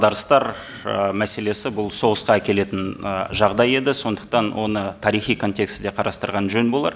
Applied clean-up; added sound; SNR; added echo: none; none; none; none.